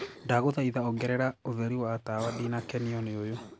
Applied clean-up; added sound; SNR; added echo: none; Cough; 17 dB; none.